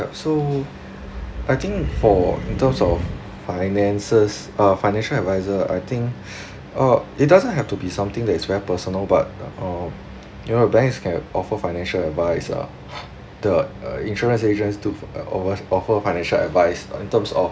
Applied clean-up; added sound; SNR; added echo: none; Animal; 7 dB; none.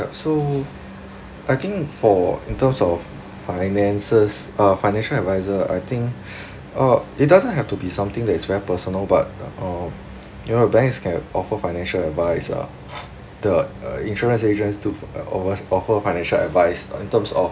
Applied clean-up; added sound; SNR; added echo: none; none; none; none.